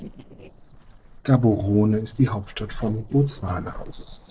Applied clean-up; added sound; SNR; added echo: neural separator model SepFormer DNS4.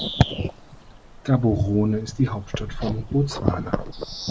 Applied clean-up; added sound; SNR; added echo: none; Bird vocalization, bird call, bird song; 13 dB; none.